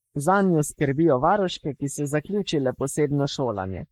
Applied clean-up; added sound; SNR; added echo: neural mask model Resemble Enhance denoiser.